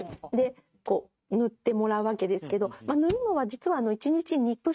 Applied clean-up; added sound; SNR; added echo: neural mask model RNNoise.